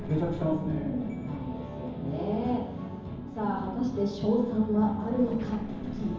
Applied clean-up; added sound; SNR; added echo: none; Explosion; 19 dB; reverberation time 0.9 s.